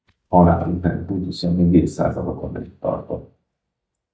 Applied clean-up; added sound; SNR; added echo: neural mask model DeepFilterNet 3.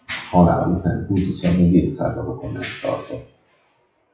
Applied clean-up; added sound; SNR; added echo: classical method WPE with log-MMSE.